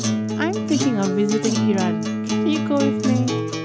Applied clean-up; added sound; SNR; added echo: none; Acoustic guitar; -1 dB; none.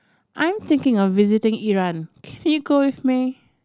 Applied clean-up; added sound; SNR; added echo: none; none; none; none.